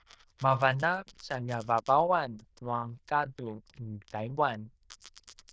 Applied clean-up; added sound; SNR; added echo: neural diffusion model UNIVERSE++.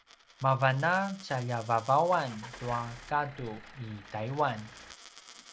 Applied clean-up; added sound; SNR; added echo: none; Coin (dropping) + Engine starting / Car; 18 dB; none.